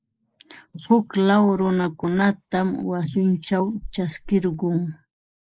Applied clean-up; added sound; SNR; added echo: neural mask model Resemble Enhance denoiser.